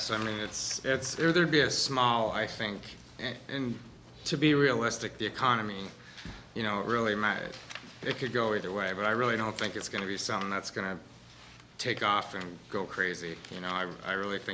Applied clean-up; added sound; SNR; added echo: none; none; none; none.